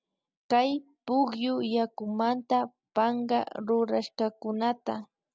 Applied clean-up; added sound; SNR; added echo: none; none; none; none.